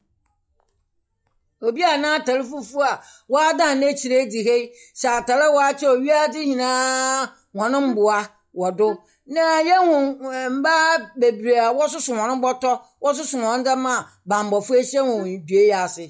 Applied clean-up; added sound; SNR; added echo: classical method log-MMSE.